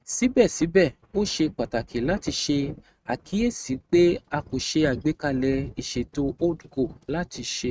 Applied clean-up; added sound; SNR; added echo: neural mask model RNNoise.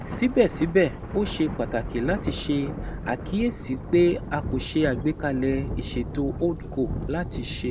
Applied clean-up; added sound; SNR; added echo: none; Thunder; 7 dB; none.